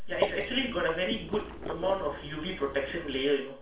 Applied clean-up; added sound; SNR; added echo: none; Water / Liquid; 6 dB; reverberation time 0.4 s.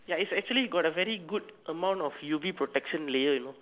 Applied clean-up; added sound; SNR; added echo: none; none; none; none.